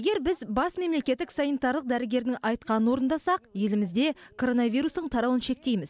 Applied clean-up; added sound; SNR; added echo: none; none; none; none.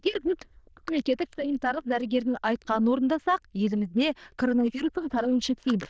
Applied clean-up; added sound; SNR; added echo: neural diffusion model UNIVERSE++.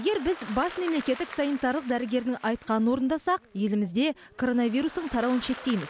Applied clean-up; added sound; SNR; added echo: none; Applause; 17 dB; none.